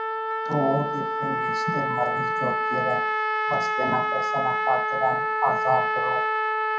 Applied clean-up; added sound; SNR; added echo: none; Trumpet; -3 dB; reverberation time 0.5 s.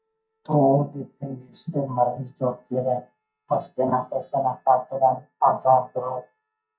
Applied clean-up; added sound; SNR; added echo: neural mask model DeepFilterNet 3.